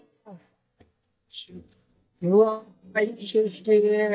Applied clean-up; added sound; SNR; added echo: neural mask model DeepFilterNet 3.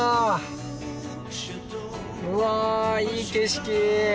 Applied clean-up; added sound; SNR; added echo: none; none; none; none.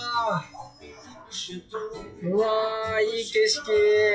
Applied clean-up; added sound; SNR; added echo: classical method WPE with log-MMSE.